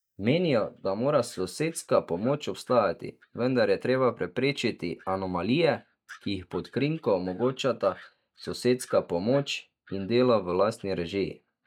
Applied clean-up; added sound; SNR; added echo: neural mask model DeepFilterNet 3.